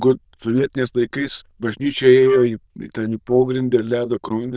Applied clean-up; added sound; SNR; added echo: neural diffusion model UNIVERSE++.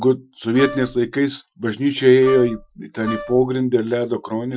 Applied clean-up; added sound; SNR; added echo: classical method Wiener filter.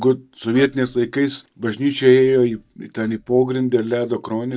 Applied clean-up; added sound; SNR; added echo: neural mask model DeepFilterNet 3.